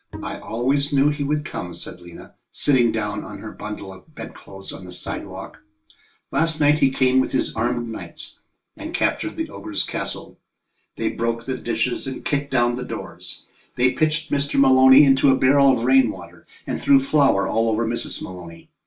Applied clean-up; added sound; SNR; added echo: none; Bowed string instrument; 16 dB; reverberation time 0.2 s.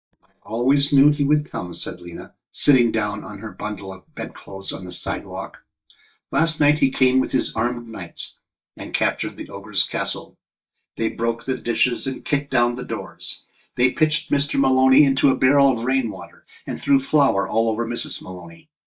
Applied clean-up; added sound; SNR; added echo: neural mask model DeepFilterNet 3.